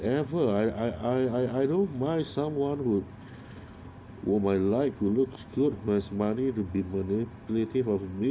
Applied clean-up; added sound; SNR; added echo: none; none; none; none.